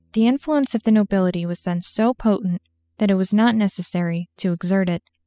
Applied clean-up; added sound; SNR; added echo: classical method spectral subtraction.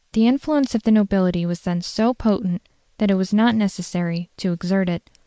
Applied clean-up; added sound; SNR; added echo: neural mask model Resemble Enhance denoiser.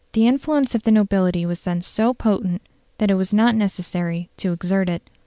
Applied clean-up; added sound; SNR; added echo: none; none; none; none.